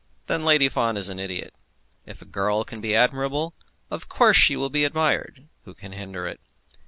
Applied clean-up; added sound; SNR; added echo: none; none; none; none.